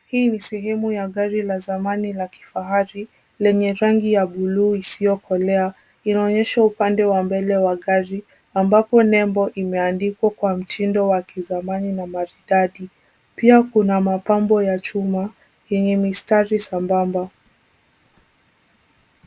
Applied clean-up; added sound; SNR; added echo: none; none; none; none.